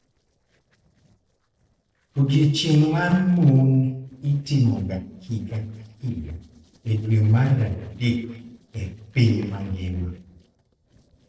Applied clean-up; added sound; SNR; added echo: neural separator model SepFormer DNS4.